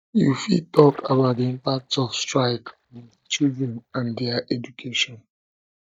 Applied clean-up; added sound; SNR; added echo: neural mask model DeepFilterNet 3.